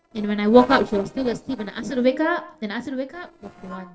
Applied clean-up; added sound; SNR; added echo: neural separator model SepFormer DNS4.